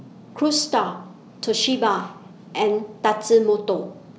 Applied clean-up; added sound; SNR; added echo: none; none; none; none.